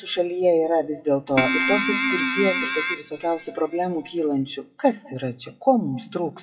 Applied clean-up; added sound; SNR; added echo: classical method WPE with log-MMSE.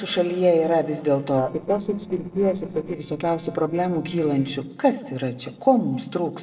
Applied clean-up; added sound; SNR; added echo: neural separator model SepFormer DNS4.